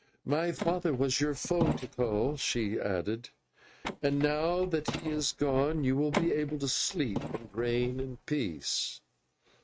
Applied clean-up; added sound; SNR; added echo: neural mask model RNNoise.